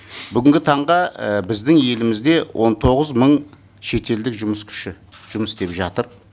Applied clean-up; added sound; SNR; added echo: none; none; none; none.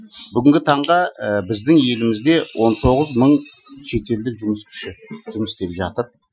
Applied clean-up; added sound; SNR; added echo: classical method Wiener filter.